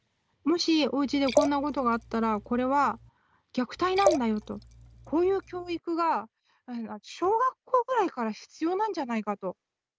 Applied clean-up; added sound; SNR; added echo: none; Liquid; 5 dB; none.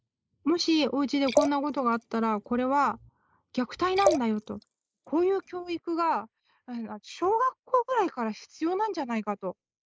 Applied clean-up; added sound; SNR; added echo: neural mask model Resemble Enhance denoiser.